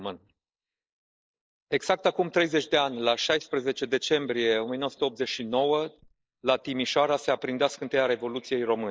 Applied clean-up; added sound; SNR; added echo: neural mask model Resemble Enhance denoiser.